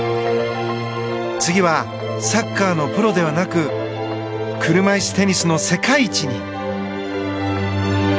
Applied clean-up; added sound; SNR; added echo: none; none; none; none.